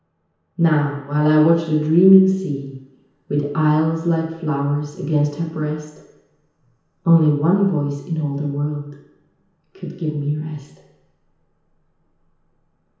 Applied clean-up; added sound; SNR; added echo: none; none; none; reverberation time 1.0 s.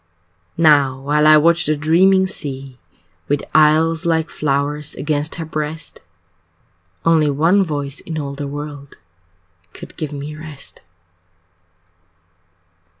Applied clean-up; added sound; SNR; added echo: none; none; none; none.